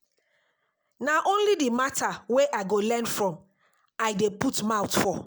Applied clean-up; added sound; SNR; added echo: none; none; none; none.